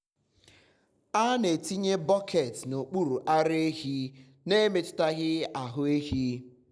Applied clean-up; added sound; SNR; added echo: none; none; none; none.